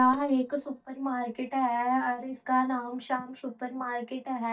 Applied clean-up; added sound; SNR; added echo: neural mask model DeepFilterNet 3.